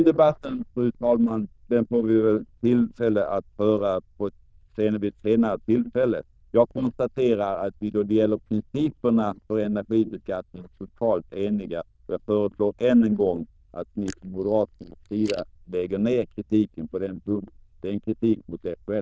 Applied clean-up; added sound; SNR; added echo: neural diffusion model UNIVERSE++.